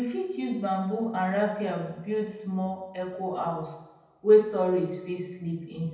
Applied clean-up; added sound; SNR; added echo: none; none; none; reverberation time 0.9 s.